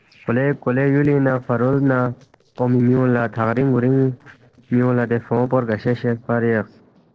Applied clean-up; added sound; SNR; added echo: neural separator model SepFormer DNS4.